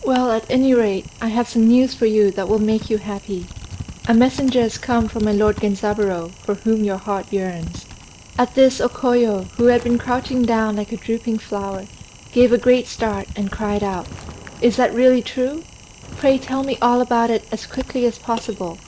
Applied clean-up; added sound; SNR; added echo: none; Typing + Walk, footsteps; 17 dB; none.